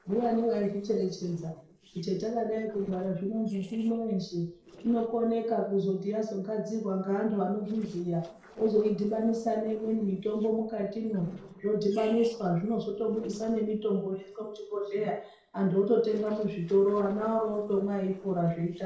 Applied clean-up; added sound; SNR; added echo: neural separator model SepFormer DNS4.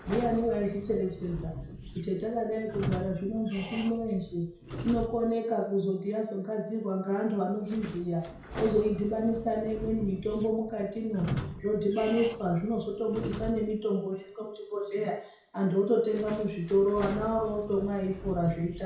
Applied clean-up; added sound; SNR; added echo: none; Squeak / Sliding door; 12 dB; reverberation time 0.6 s.